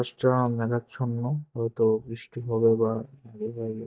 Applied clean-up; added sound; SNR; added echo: neural mask model DeepFilterNet 3.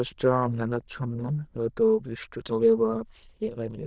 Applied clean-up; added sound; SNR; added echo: neural diffusion model UNIVERSE++.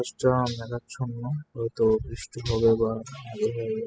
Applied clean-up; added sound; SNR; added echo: classical method spectral subtraction.